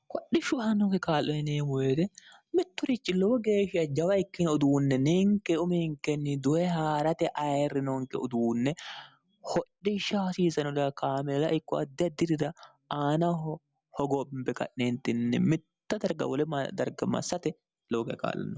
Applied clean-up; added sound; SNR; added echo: none; none; none; none.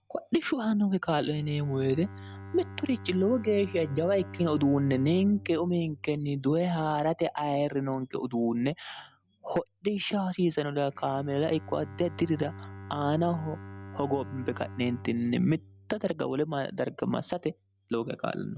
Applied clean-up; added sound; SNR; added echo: none; Bowed string instrument; 17 dB; none.